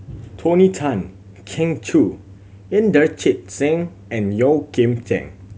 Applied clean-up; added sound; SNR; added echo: none; none; none; none.